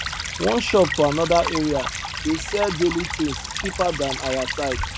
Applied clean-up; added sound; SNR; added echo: none; Stream / Trickle, dribble; 6 dB; none.